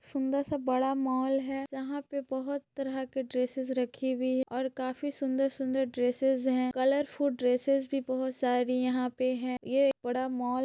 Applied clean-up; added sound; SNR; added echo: none; none; none; none.